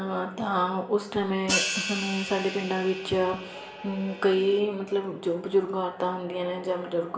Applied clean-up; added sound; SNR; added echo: none; Hi-hat; 6 dB; reverberation time 0.5 s.